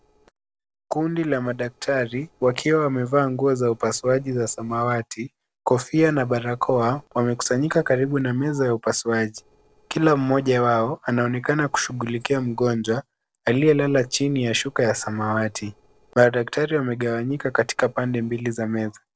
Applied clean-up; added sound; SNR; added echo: neural separator model SepFormer DNS4.